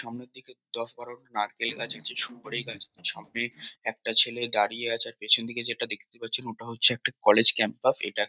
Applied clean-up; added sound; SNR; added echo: neural mask model DeepFilterNet 3.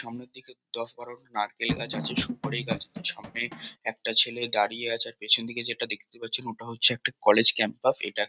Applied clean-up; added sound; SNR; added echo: neural mask model RNNoise.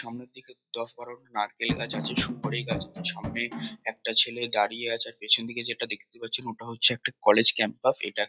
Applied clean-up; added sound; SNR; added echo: classical method log-MMSE.